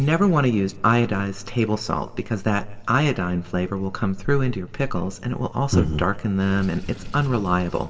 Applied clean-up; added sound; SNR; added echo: none; Sink (filling or washing) / Water; 20 dB; reverberation time 2.9 s.